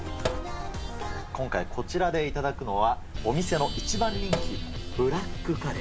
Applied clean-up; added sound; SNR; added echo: none; Sink (filling or washing); 4 dB; none.